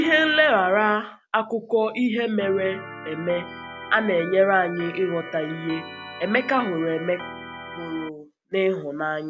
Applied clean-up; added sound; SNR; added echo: none; Organ; 14 dB; none.